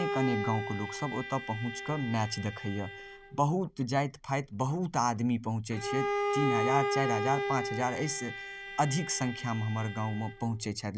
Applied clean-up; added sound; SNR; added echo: none; Bowed string instrument; 4 dB; none.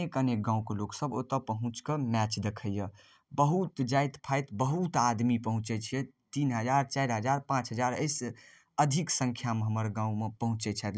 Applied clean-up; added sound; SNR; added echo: none; none; none; none.